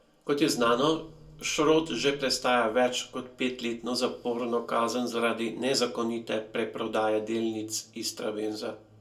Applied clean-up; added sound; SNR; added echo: none; none; none; reverberation time 0.2 s.